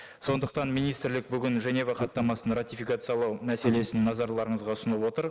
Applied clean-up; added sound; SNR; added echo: neural mask model Resemble Enhance denoiser.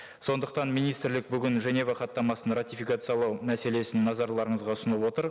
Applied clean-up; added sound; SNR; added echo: none; none; none; none.